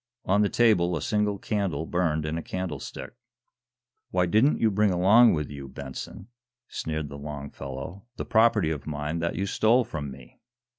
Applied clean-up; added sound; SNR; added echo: none; none; none; none.